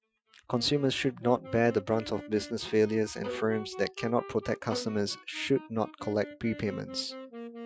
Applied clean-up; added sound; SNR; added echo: classical method Wiener filter.